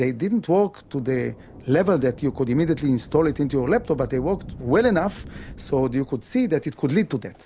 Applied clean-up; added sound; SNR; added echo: none; Thunder / Rain; 18 dB; none.